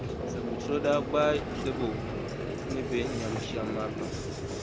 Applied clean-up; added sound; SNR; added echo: none; Vehicle; 1 dB; none.